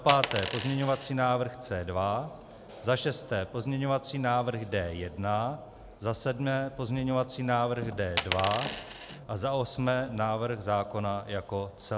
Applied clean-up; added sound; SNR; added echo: none; Coin (dropping); 0 dB; none.